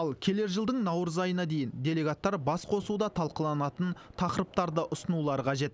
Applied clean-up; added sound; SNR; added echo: none; none; none; none.